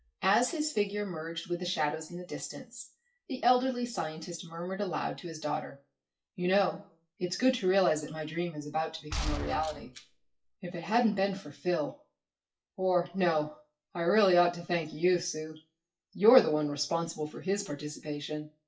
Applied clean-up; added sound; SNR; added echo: classical method WPE with log-MMSE.